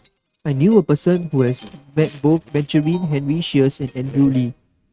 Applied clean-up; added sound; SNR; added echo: neural mask model RNNoise.